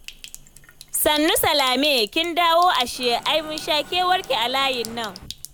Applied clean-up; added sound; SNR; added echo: none; Sink (filling or washing) + Mechanisms; 18 dB; none.